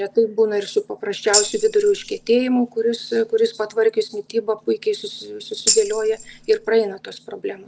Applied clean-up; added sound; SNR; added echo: none; Tambourine; 4 dB; none.